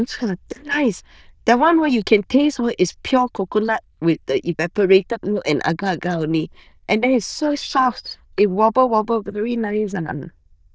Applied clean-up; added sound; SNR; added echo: neural diffusion model UNIVERSE++.